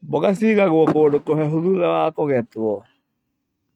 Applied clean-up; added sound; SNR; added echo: neural mask model RNNoise.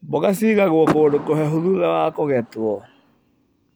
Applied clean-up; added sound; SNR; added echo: none; Door / Car; 11 dB; none.